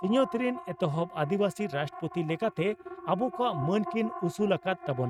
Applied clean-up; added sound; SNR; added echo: neural mask model RNNoise.